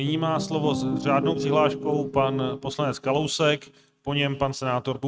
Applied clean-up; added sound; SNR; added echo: neural mask model RNNoise.